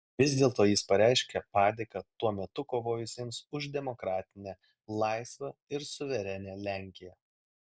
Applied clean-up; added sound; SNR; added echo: none; none; none; none.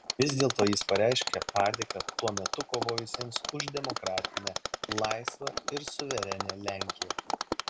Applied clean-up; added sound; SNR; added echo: none; Mechanisms; 3 dB; none.